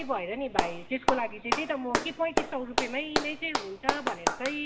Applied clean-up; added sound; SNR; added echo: none; Clapping; -1 dB; reverberation time 1.2 s.